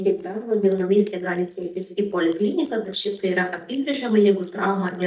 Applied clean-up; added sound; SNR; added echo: neural mask model DeepFilterNet 3.